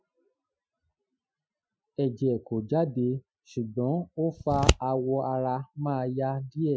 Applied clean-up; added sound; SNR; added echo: classical method Wiener filter.